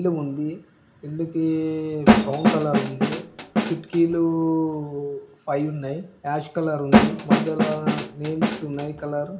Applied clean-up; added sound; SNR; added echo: none; Snare drum; -5 dB; reverberation time 0.4 s.